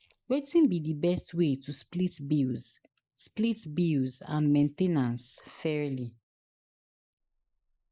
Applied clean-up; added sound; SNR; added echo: neural mask model Resemble Enhance denoiser.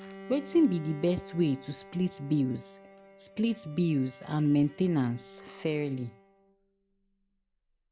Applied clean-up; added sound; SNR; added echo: none; Bowed string instrument; 19 dB; none.